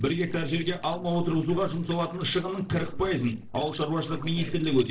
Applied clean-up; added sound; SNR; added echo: neural separator model SepFormer DNS4.